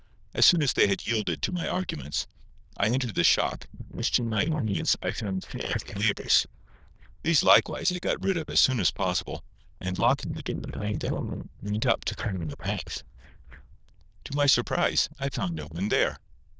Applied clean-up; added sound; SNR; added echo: neural diffusion model UNIVERSE++.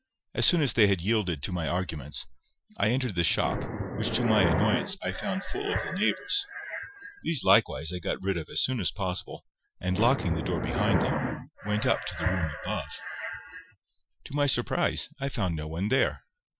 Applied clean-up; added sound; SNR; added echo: classical method Wiener filter.